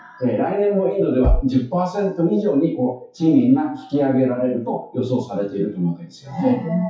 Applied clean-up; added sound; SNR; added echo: classical method WPE with log-MMSE.